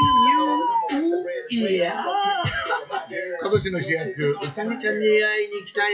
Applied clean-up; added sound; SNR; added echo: classical method WPE with log-MMSE.